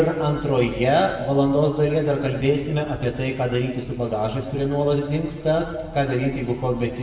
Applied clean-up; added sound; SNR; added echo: none; none; none; reverberation time 1.2 s.